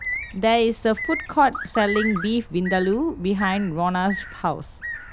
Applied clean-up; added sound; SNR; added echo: none; Bird + Car; 10 dB; none.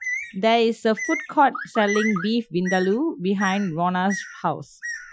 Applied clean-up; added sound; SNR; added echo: classical method Wiener filter.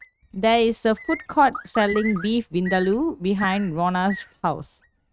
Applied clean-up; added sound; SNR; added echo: neural mask model RNNoise.